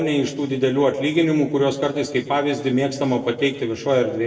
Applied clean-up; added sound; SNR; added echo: none; none; none; reverberation time 0.9 s.